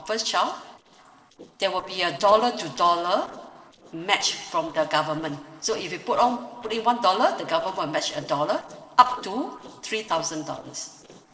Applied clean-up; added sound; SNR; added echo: neural separator model SepFormer DNS4.